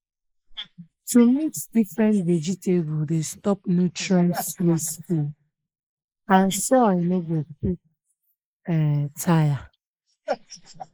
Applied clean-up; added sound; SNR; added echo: neural mask model Resemble Enhance denoiser.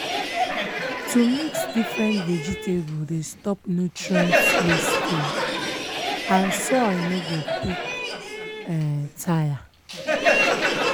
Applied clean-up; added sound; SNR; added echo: none; Crowd; 0 dB; none.